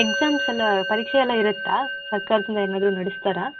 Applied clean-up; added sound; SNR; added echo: none; Musical instrument; 6 dB; none.